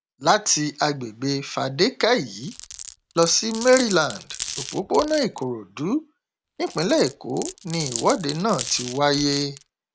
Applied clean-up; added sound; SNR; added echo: none; Glass; 12 dB; none.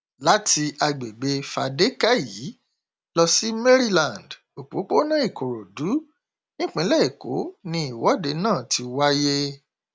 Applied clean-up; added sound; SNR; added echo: none; none; none; none.